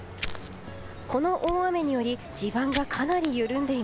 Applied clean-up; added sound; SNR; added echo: none; Fire; 11 dB; none.